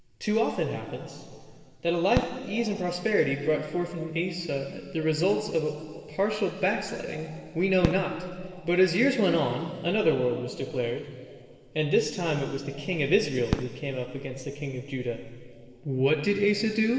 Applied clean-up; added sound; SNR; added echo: none; Fireworks; 14 dB; reverberation time 2.5 s.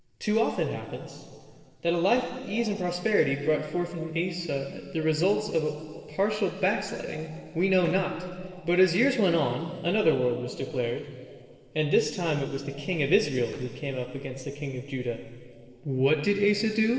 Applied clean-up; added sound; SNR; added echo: neural separator model SepFormer DNS4.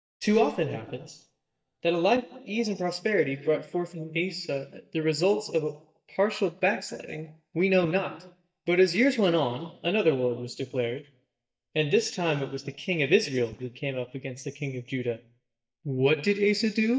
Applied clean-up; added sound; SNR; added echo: neural mask model DeepFilterNet 3.